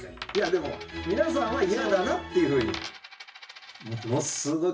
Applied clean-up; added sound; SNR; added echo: none; Coin (dropping); 15 dB; reverberation time 0.2 s.